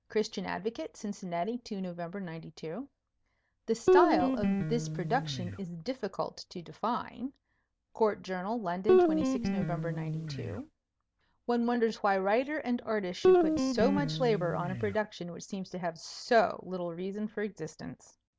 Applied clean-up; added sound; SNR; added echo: none; Guitar; -4 dB; none.